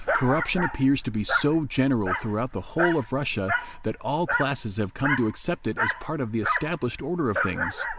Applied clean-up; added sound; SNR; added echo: none; Dog; 4 dB; none.